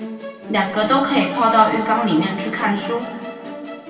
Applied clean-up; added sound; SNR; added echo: none; Musical instrument; 13 dB; reverberation time 2.0 s.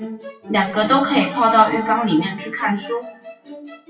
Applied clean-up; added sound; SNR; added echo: classical method WPE with log-MMSE.